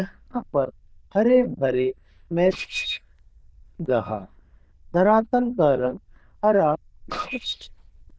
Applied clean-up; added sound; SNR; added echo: neural diffusion model UNIVERSE++.